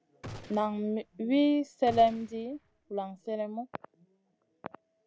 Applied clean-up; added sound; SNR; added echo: none; Gunshot, gunfire; 18 dB; none.